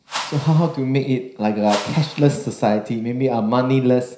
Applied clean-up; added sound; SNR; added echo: none; Whoosh, swoosh, swish; 14 dB; reverberation time 0.5 s.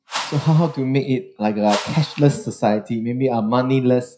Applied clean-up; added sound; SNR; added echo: classical method WPE with log-MMSE.